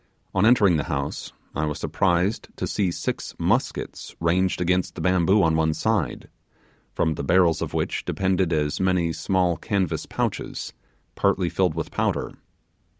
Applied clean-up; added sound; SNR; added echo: none; none; none; none.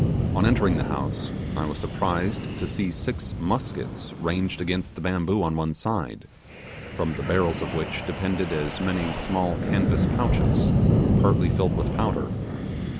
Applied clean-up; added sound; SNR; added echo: none; Wind; -1 dB; none.